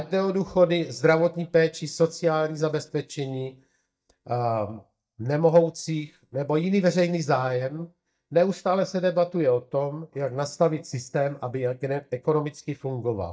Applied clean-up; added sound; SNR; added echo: neural mask model DeepFilterNet 3.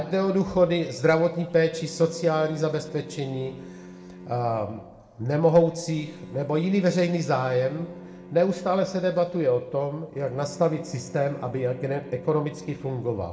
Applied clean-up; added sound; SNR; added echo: none; Bowed string instrument; 19 dB; reverberation time 0.8 s.